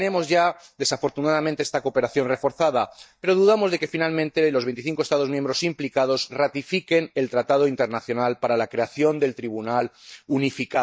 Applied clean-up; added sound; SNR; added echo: neural mask model DeepFilterNet 3.